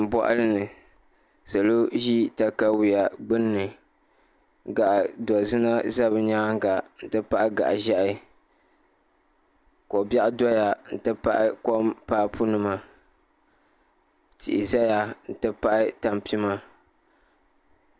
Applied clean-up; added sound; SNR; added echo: none; none; none; none.